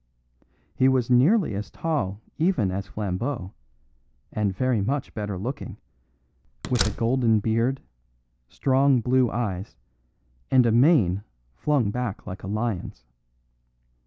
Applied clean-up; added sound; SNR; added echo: none; Slam; 8 dB; none.